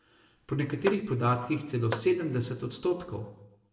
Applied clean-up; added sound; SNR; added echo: none; Tap / Hammer; 12 dB; reverberation time 0.7 s.